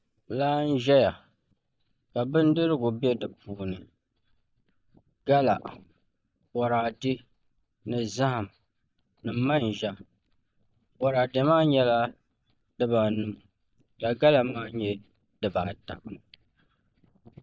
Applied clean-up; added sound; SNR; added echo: neural mask model DeepFilterNet 3.